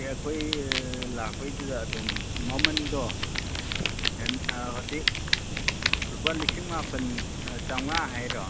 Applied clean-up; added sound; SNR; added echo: none; Fire; -5 dB; none.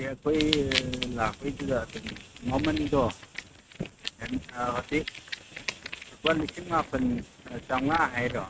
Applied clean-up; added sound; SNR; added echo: neural mask model RNNoise.